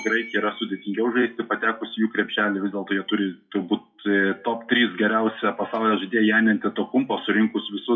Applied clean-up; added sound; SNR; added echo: classical method WPE with log-MMSE.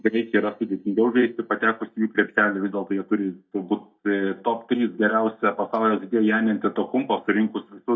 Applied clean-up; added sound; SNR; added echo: neural mask model DeepFilterNet 3.